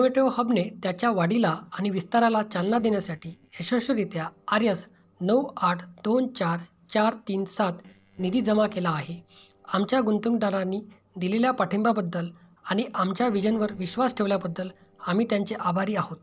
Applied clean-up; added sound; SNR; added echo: neural separator model SepFormer DNS4.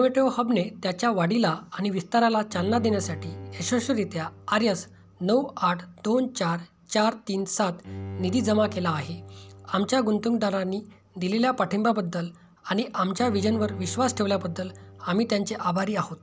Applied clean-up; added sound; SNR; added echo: none; Bowed string instrument; 16 dB; none.